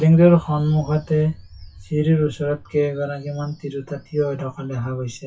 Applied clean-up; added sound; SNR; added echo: classical method WPE with log-MMSE.